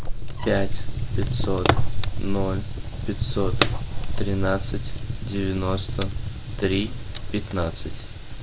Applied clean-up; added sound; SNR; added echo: none; Fire; -4 dB; none.